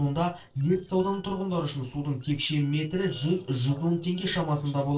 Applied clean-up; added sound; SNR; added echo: neural separator model SepFormer DNS4.